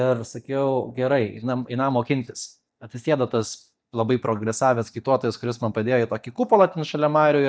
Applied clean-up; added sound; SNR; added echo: neural mask model DeepFilterNet 3.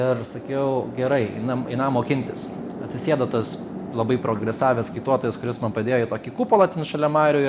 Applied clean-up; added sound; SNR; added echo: none; Chatter / Traffic noise, roadway noise / Train; 12 dB; none.